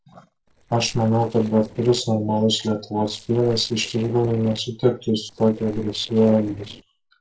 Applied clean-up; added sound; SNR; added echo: neural separator model SepFormer DNS4.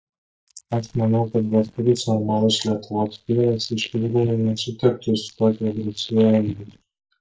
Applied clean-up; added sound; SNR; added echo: neural mask model DeepFilterNet 3.